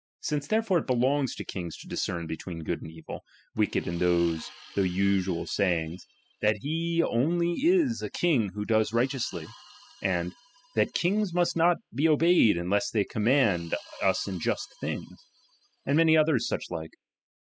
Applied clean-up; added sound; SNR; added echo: classical method spectral subtraction.